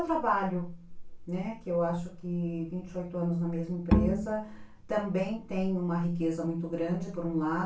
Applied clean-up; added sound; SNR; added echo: none; Bowed string instrument; -2 dB; reverberation time 0.2 s.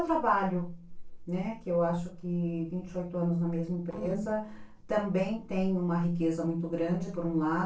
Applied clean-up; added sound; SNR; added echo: neural separator model SepFormer DNS4.